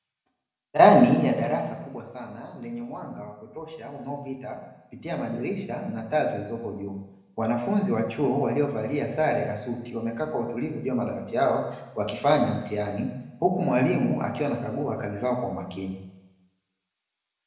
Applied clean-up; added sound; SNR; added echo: none; none; none; reverberation time 0.9 s.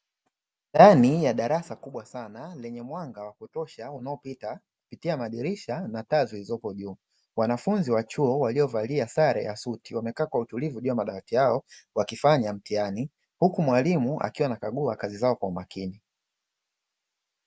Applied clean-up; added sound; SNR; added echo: none; none; none; none.